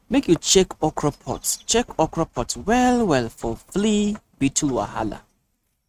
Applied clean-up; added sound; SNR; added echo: neural mask model RNNoise.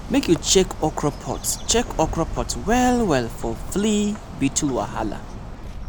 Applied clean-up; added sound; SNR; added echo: none; Bird; 9 dB; none.